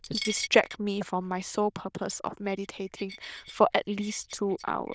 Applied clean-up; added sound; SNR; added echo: neural diffusion model UNIVERSE++.